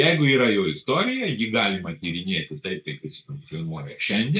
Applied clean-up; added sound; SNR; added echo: neural mask model Resemble Enhance denoiser.